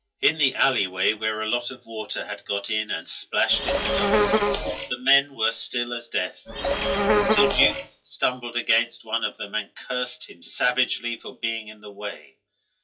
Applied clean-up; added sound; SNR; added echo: classical method WPE with log-MMSE.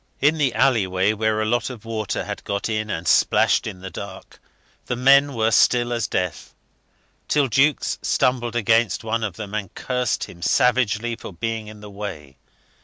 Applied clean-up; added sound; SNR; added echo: none; none; none; none.